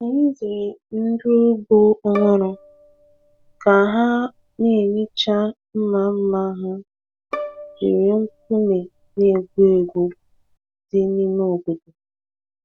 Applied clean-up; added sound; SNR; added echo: none; Bowed string instrument; 17 dB; none.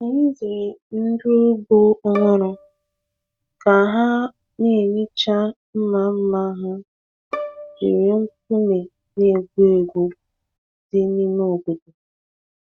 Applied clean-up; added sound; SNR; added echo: neural mask model RNNoise.